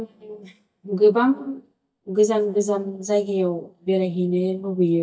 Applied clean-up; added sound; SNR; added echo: neural mask model DeepFilterNet 3.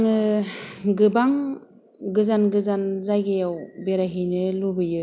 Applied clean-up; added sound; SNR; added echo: none; none; none; none.